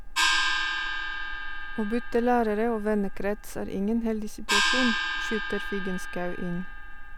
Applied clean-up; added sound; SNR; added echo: none; Gong; -1 dB; none.